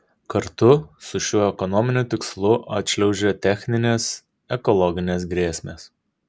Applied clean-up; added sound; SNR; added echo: none; none; none; none.